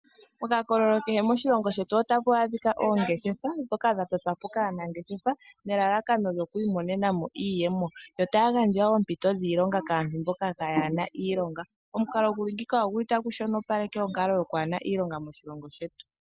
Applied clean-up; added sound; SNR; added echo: none; none; none; none.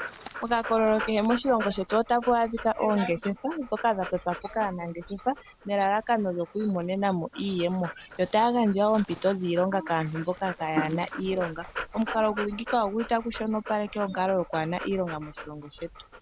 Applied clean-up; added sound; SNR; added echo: none; Dog; 14 dB; none.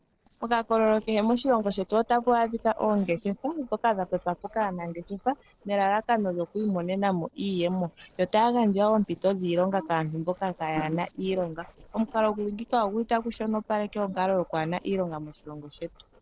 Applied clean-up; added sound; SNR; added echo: neural separator model SepFormer DNS4.